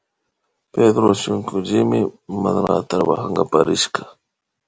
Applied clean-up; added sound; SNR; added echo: none; none; none; none.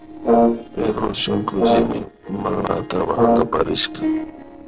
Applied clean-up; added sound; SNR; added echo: neural separator model SepFormer DNS4.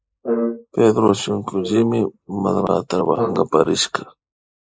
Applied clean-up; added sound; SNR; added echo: neural mask model Resemble Enhance denoiser.